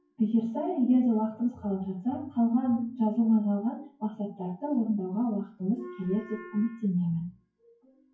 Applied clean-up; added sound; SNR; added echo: classical method WPE with log-MMSE.